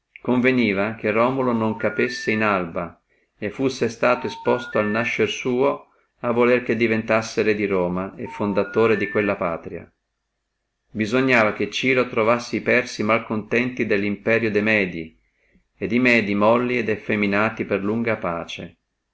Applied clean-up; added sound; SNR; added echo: none; Telephone; 14 dB; none.